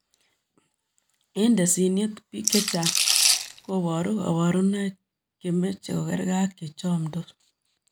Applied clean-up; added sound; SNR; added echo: none; Rattle / Rattle (instrument); -3 dB; none.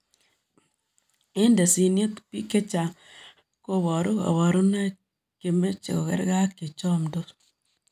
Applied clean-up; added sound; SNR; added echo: none; none; none; none.